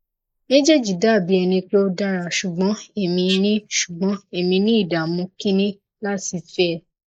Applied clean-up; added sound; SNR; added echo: neural mask model Resemble Enhance denoiser.